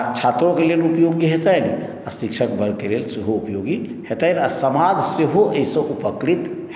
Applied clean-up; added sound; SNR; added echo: none; none; none; none.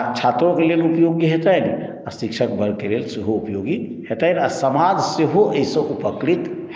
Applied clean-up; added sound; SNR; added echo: neural mask model Resemble Enhance denoiser.